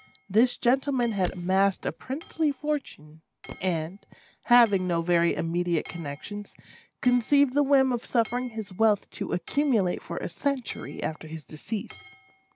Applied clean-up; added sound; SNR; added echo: none; Fireworks + Hammer / Chink, clink; 17 dB; none.